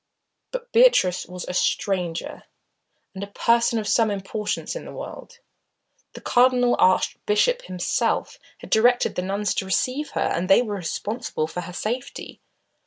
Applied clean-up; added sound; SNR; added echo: none; none; none; none.